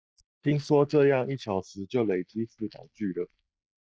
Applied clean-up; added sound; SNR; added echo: neural mask model DeepFilterNet 3.